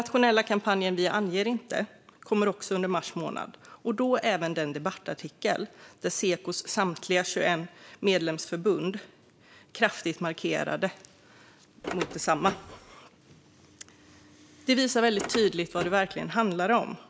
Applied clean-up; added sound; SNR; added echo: none; Car; 9 dB; none.